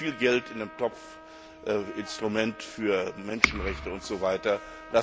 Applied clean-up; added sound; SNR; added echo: none; Trumpet; 17 dB; none.